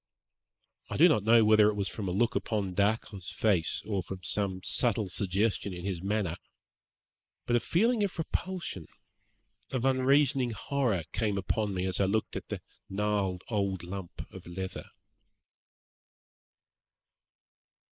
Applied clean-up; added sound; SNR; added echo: neural mask model Resemble Enhance denoiser.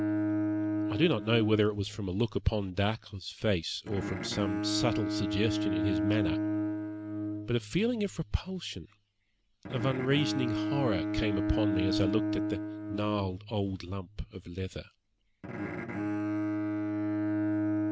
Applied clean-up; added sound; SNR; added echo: none; Bowed string instrument; 0 dB; none.